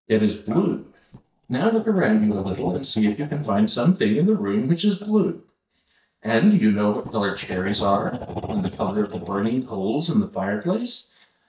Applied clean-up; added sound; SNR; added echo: neural mask model DeepFilterNet 3.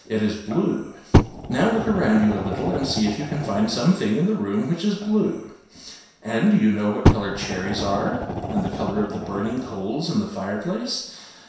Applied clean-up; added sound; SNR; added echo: none; Fire; 1 dB; reverberation time 0.7 s.